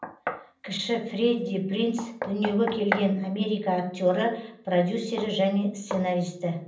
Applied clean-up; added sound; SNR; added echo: none; Knock; 12 dB; reverberation time 0.6 s.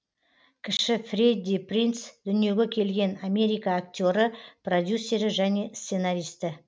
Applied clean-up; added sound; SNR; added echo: none; none; none; none.